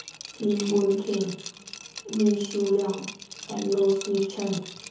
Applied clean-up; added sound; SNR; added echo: none; Liquid; 14 dB; reverberation time 0.6 s.